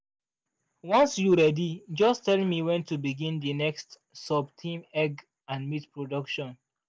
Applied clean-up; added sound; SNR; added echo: none; none; none; none.